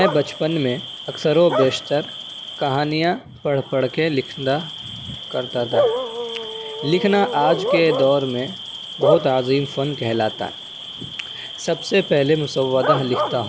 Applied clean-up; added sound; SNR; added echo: none; Bark / Cricket; 6 dB; none.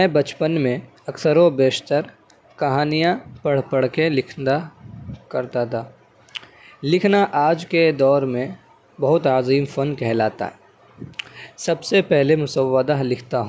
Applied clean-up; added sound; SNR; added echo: none; none; none; none.